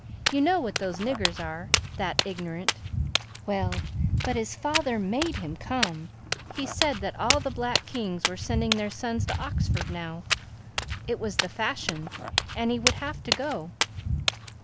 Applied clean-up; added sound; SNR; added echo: none; Walk, footsteps; -1 dB; none.